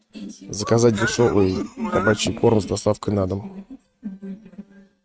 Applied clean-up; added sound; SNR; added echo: neural mask model RNNoise.